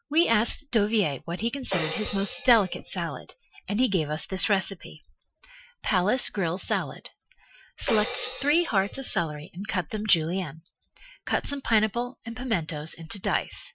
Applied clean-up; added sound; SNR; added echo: classical method Wiener filter.